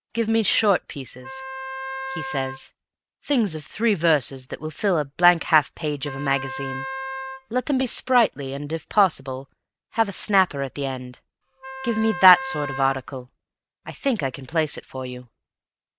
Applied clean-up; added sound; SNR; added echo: none; Wind instrument, woodwind instrument; 8 dB; none.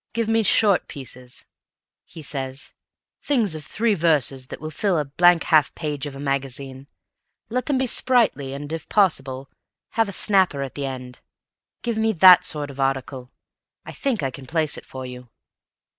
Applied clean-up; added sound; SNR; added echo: none; none; none; none.